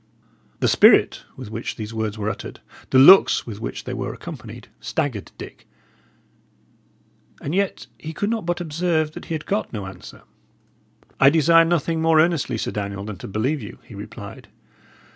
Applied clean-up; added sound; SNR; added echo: none; none; none; none.